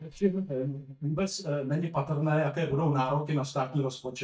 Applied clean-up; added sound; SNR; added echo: neural mask model DeepFilterNet 3.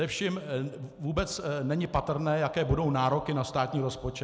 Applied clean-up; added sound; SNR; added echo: none; none; none; none.